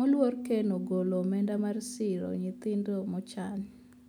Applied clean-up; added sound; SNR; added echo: none; Piano; 11 dB; none.